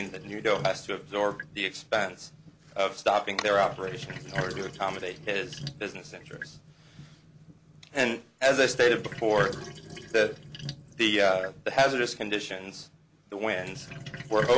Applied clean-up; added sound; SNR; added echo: none; Sink (filling or washing); 13 dB; none.